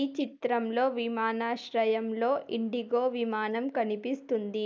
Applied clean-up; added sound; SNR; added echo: neural mask model Resemble Enhance denoiser.